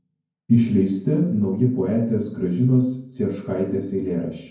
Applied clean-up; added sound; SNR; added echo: none; none; none; reverberation time 0.9 s.